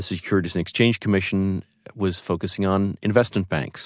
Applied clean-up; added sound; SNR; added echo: none; none; none; none.